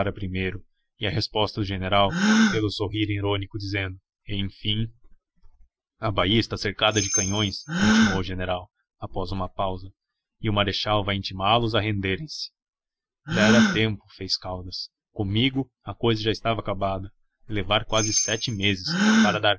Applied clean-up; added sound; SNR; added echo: classical method Wiener filter.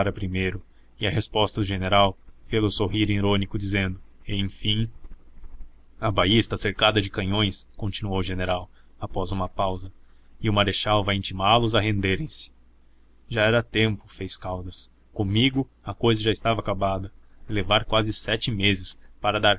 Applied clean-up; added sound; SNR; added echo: none; none; none; none.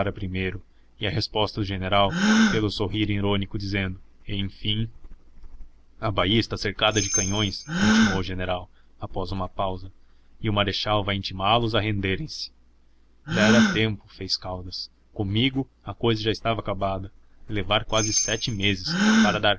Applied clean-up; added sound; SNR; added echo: none; Bell + Gasp; 3 dB; none.